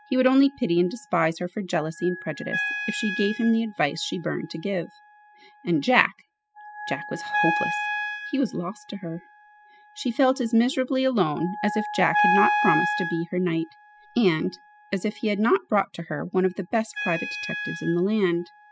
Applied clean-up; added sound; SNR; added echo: classical method spectral subtraction.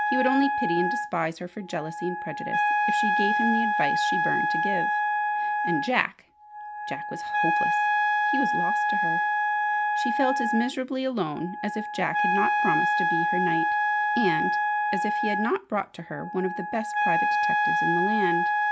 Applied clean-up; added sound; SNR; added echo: none; Wind instrument, woodwind instrument; -5 dB; none.